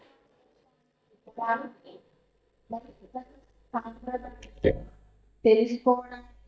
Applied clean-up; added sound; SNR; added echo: neural mask model DeepFilterNet 3.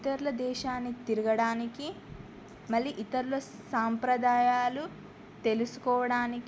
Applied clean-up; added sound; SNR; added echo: none; none; none; none.